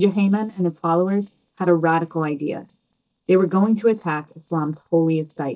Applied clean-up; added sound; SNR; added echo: neural mask model DeepFilterNet 3.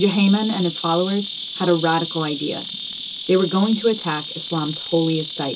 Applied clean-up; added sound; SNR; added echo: none; Insect; 9 dB; reverberation time 0.2 s.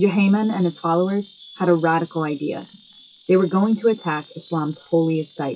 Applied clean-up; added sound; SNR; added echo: classical method WPE with log-MMSE.